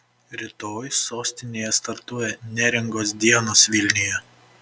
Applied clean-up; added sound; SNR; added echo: none; none; none; none.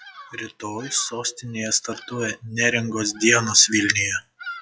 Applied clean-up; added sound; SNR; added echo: classical method log-MMSE.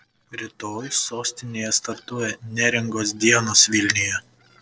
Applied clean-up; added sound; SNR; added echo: neural separator model SepFormer DNS4.